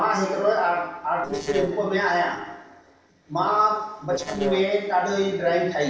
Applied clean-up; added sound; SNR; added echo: neural separator model SepFormer DNS4.